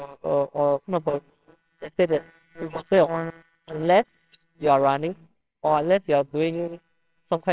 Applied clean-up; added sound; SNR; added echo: neural separator model SepFormer WHAMR!.